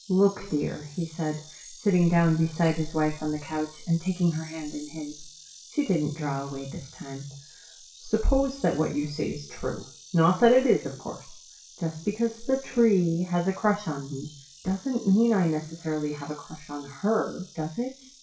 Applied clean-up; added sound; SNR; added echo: classical method WPE with log-MMSE.